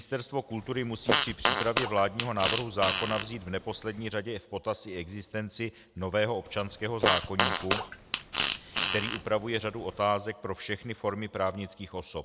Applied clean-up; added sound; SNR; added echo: none; Fart; 0 dB; none.